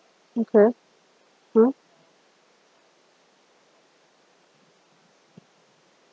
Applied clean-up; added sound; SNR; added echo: none; none; none; none.